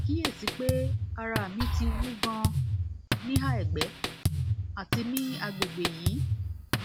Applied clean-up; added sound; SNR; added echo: none; Drum kit; -5 dB; none.